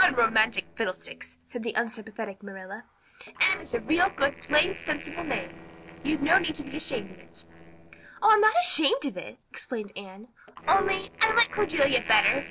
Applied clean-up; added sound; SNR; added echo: neural separator model SepFormer DNS4.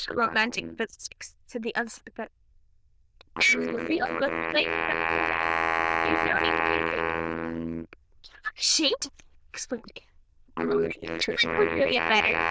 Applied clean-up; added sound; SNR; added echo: neural diffusion model UNIVERSE++.